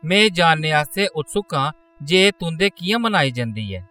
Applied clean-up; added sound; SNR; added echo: classical method spectral subtraction.